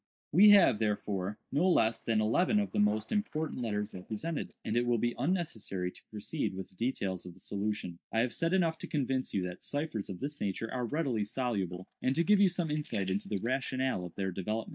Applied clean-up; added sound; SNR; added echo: neural mask model DeepFilterNet 3.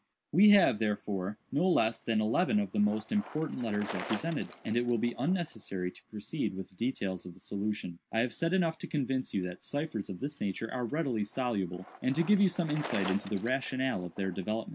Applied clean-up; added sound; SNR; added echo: none; Bicycle; 18 dB; none.